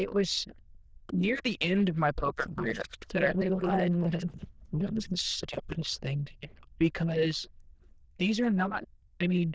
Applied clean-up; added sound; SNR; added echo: neural diffusion model UNIVERSE++.